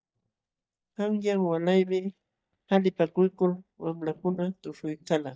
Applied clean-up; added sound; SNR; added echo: neural mask model DeepFilterNet 3.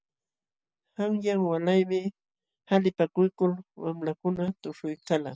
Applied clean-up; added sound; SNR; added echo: none; none; none; none.